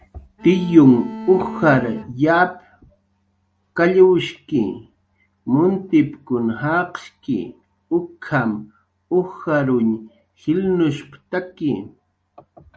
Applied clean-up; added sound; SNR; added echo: none; Bowed string instrument; 12 dB; none.